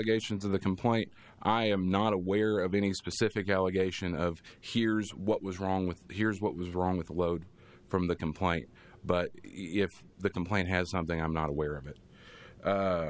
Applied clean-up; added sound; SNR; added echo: none; none; none; none.